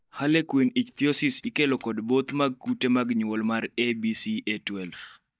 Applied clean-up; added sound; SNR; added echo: neural mask model DeepFilterNet 3.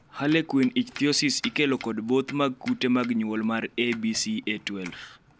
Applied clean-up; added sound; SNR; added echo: none; Domestic sounds, home sounds; 20 dB; none.